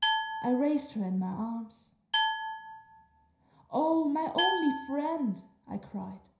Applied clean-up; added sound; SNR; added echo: none; Glass; 0 dB; reverberation time 0.5 s.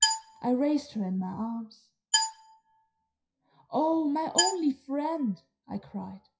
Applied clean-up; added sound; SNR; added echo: classical method WPE with log-MMSE.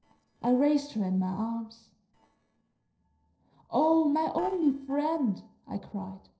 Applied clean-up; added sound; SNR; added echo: neural separator model SepFormer DNS4.